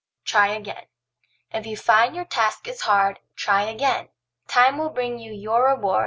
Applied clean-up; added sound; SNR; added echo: none; none; none; none.